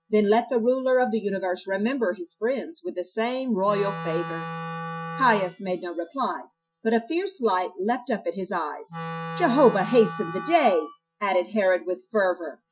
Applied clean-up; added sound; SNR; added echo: classical method Wiener filter.